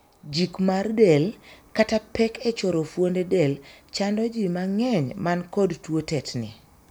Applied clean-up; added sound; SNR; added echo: none; none; none; none.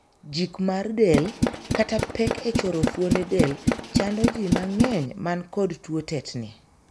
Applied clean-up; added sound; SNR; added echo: none; Tools; -1 dB; none.